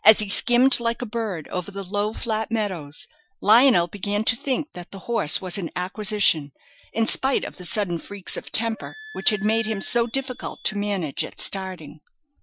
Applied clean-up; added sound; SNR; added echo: classical method Wiener filter.